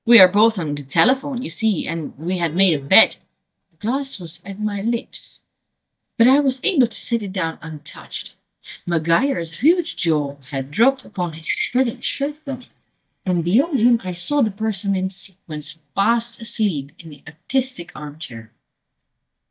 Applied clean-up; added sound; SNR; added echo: neural mask model DeepFilterNet 3.